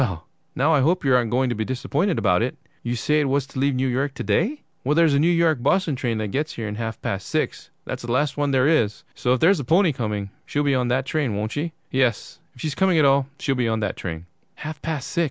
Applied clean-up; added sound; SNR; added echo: none; none; none; none.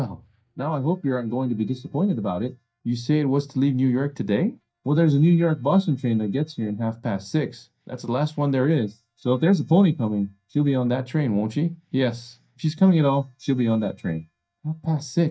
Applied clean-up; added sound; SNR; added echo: neural mask model DeepFilterNet 3.